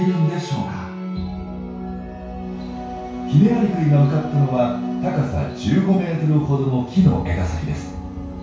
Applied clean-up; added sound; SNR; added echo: none; none; none; reverberation time 0.6 s.